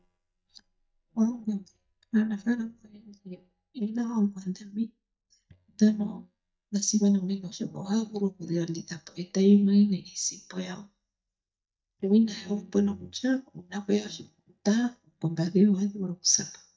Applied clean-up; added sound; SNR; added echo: neural mask model DeepFilterNet 3.